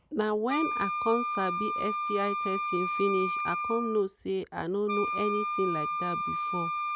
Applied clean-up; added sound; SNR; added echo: none; Wind instrument, woodwind instrument; 1 dB; none.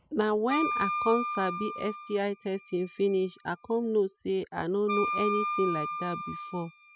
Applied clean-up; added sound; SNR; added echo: classical method spectral subtraction.